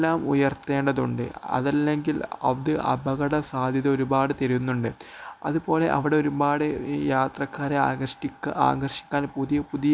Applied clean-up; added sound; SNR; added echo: none; none; none; none.